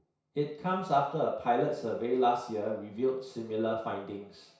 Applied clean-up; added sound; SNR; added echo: none; none; none; reverberation time 0.6 s.